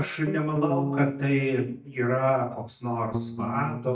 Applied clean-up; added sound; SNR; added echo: neural mask model DeepFilterNet 3.